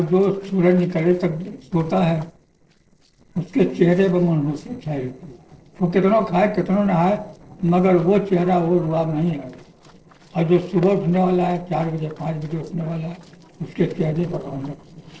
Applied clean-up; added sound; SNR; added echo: neural separator model SepFormer DNS4.